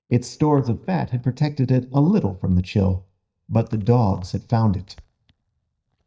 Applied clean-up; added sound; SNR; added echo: neural mask model DeepFilterNet 3.